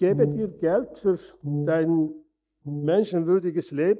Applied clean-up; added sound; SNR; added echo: neural mask model DeepFilterNet 3.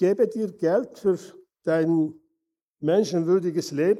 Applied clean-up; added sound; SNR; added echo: neural mask model Resemble Enhance denoiser.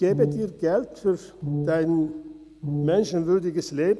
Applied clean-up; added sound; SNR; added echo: none; Brass instrument; 7 dB; none.